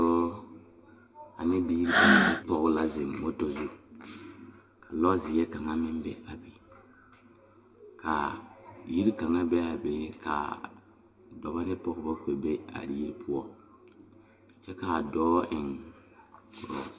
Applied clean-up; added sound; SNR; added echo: none; Breathing; -5 dB; reverberation time 1.2 s.